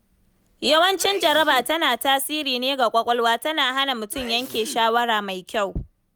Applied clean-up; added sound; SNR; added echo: none; Sneeze; 19 dB; none.